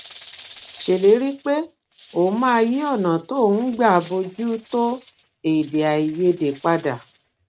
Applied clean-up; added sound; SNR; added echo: neural mask model RNNoise.